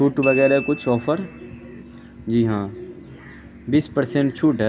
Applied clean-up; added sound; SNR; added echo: none; Glockenspiel; 14 dB; none.